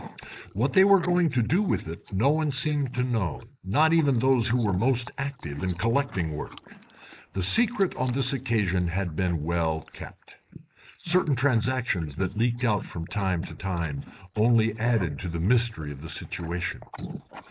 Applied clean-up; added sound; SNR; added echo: neural mask model Resemble Enhance denoiser.